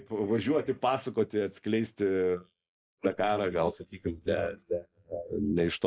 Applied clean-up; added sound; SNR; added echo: neural mask model Resemble Enhance denoiser.